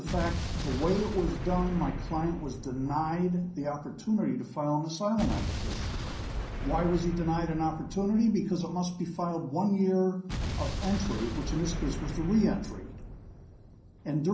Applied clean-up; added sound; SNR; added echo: none; Explosion; 6 dB; reverberation time 0.6 s.